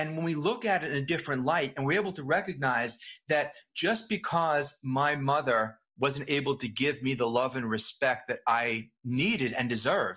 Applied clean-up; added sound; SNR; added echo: none; none; none; none.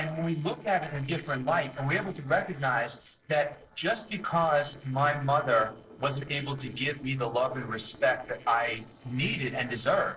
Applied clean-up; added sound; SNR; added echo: neural separator model SepFormer DNS4.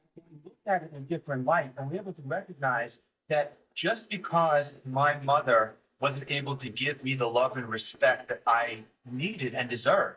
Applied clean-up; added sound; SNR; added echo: neural mask model DeepFilterNet 3.